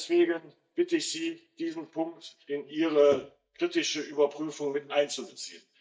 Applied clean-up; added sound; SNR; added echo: neural mask model DeepFilterNet 3.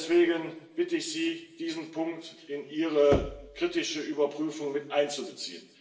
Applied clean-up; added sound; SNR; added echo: none; Knock; 9 dB; reverberation time 0.8 s.